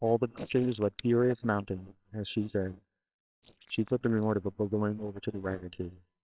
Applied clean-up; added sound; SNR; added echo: neural separator model SepFormer WHAMR!.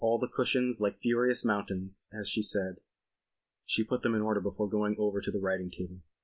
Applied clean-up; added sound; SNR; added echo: none; none; none; none.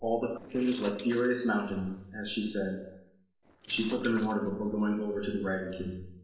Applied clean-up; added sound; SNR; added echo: neural separator model SepFormer DNS4.